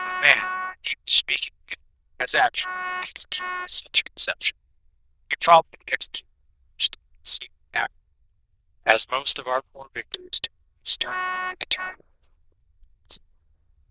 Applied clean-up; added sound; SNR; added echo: neural diffusion model UNIVERSE++.